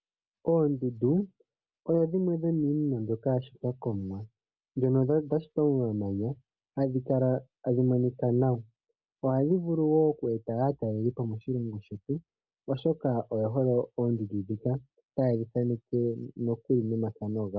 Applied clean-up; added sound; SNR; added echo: none; none; none; none.